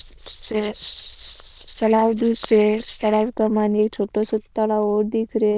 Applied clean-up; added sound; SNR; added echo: neural diffusion model UNIVERSE++.